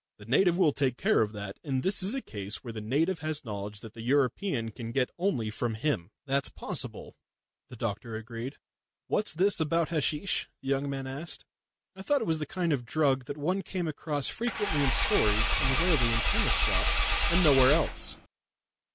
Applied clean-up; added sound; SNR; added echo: none; Engine / Car; -3 dB; none.